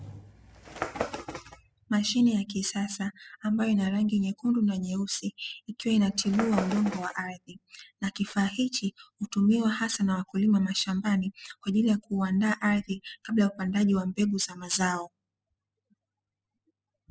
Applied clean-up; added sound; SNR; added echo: classical method spectral subtraction.